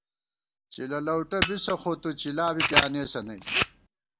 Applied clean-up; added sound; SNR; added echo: none; Camera; -3 dB; none.